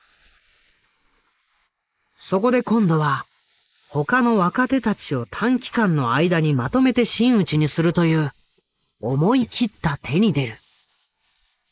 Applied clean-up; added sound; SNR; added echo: neural mask model Resemble Enhance denoiser.